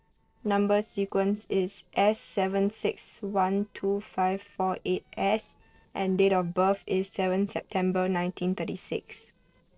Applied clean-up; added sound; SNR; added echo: neural separator model SepFormer DNS4.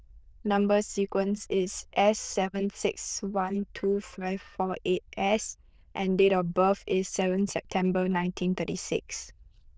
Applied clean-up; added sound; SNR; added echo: neural diffusion model UNIVERSE++.